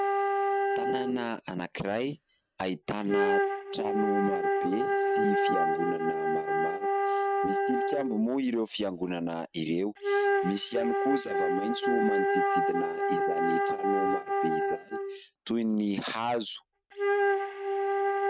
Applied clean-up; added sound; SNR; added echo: neural mask model RNNoise.